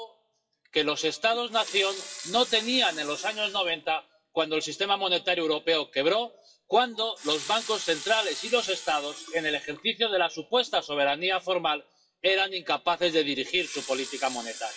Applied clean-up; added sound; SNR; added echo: classical method WPE with log-MMSE.